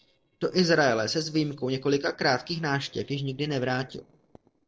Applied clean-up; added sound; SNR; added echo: neural separator model SepFormer DNS4.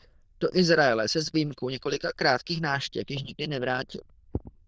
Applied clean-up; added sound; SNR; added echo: neural diffusion model UNIVERSE++.